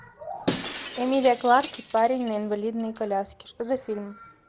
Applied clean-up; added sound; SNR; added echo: none; Shatter; 10 dB; none.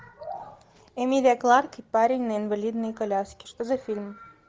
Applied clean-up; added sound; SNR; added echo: none; none; none; none.